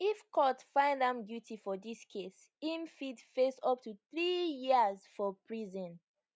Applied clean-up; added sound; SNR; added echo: none; none; none; none.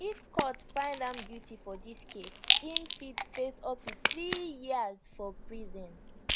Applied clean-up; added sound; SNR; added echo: none; Rattle; -3 dB; none.